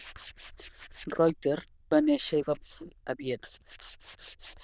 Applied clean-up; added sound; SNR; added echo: neural diffusion model UNIVERSE++.